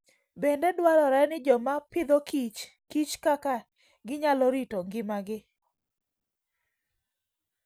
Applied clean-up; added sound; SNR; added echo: none; none; none; none.